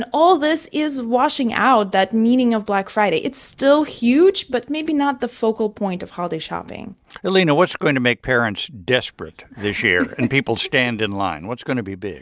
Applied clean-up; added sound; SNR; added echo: none; none; none; none.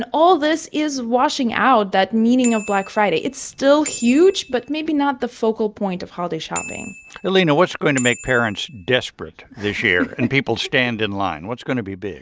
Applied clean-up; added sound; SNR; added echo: none; Bicycle bell; 16 dB; none.